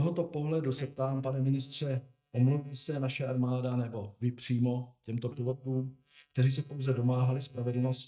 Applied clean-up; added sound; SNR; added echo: neural mask model DeepFilterNet 3.